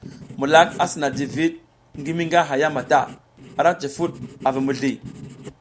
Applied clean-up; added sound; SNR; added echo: none; Writing; 16 dB; none.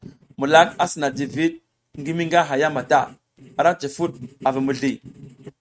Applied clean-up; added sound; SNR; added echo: neural mask model RNNoise.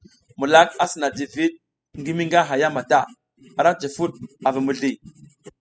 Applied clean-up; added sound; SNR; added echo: classical method spectral subtraction.